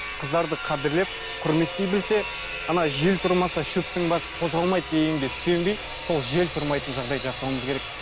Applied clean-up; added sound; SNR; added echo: none; Sawing; 8 dB; none.